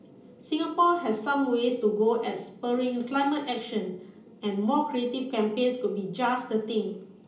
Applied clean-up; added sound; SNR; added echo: none; none; none; reverberation time 0.4 s.